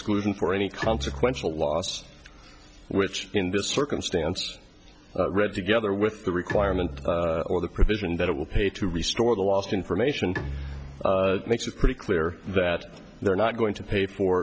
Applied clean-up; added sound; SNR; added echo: none; Bowed string instrument; 14 dB; none.